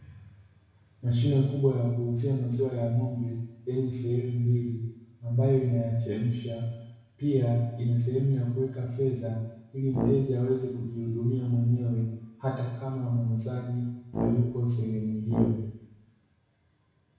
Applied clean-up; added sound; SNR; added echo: none; Brass instrument; 4 dB; reverberation time 1.0 s.